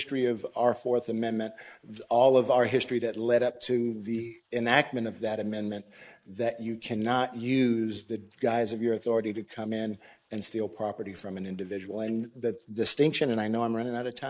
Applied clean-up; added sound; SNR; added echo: neural mask model Resemble Enhance denoiser.